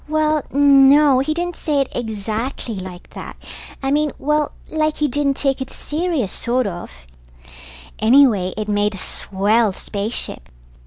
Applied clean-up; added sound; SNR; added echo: none; none; none; none.